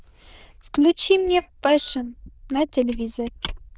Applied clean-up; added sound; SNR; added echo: neural diffusion model UNIVERSE++.